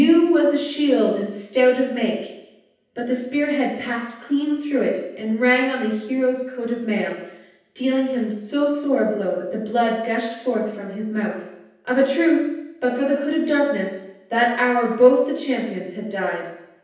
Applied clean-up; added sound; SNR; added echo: none; none; none; reverberation time 0.9 s.